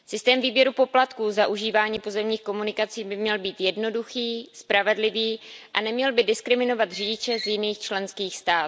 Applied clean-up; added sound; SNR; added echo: none; Squeak; 12 dB; none.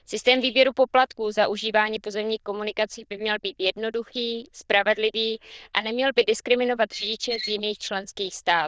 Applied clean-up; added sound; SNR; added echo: neural diffusion model UNIVERSE++.